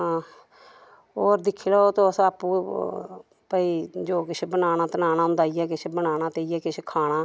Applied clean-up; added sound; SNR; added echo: none; none; none; none.